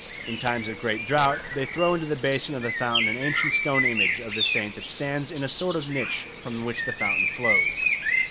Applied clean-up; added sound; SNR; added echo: none; Bird; -1 dB; none.